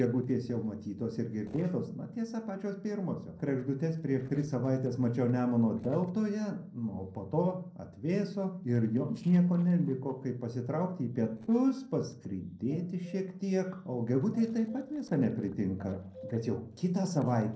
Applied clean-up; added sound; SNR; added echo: neural separator model SepFormer DNS4.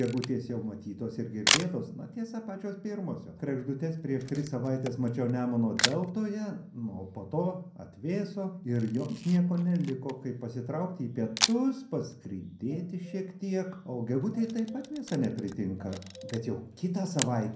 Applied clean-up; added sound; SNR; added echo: none; Camera; 7 dB; reverberation time 0.6 s.